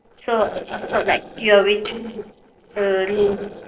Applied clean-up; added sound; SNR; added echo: neural separator model SepFormer DNS4.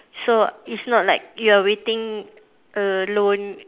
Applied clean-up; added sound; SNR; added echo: none; none; none; none.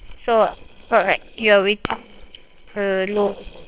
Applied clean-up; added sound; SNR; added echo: neural separator model SepFormer WHAMR!.